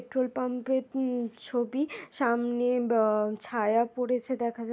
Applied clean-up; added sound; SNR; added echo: none; none; none; none.